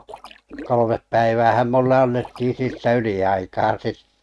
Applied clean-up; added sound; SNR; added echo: neural mask model RNNoise.